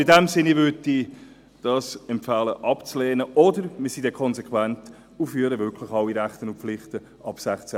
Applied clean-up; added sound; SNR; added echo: none; none; none; none.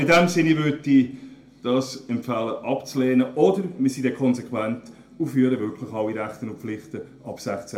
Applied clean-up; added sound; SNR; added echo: none; none; none; reverberation time 0.3 s.